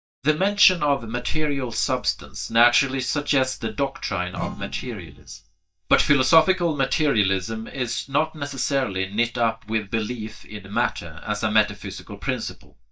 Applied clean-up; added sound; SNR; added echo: neural mask model DeepFilterNet 3.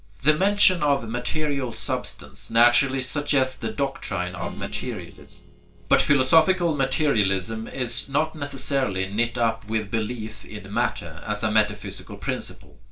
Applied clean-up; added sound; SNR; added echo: neural separator model SepFormer DNS4.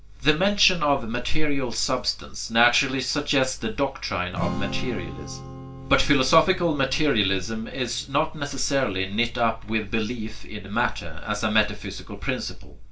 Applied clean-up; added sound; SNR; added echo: none; Strum; 17 dB; reverberation time 0.2 s.